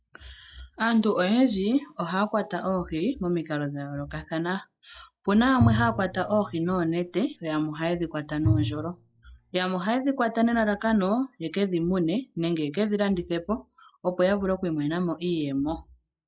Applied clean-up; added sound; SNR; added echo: classical method log-MMSE.